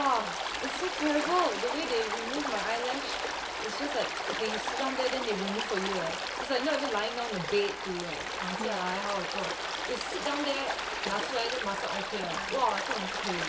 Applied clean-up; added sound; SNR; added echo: none; Stream; 1 dB; reverberation time 0.5 s.